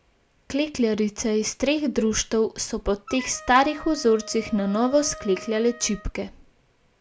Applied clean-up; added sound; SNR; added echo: none; Cowbell + Wind instrument, woodwind instrument; 17 dB; none.